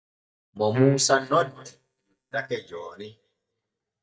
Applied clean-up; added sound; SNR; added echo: neural mask model DeepFilterNet 3.